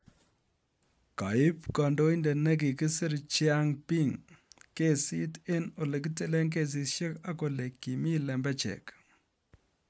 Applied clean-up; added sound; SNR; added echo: none; none; none; none.